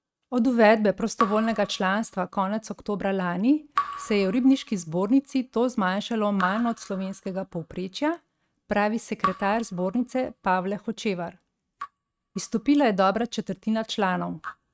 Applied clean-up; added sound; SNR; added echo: neural mask model RNNoise.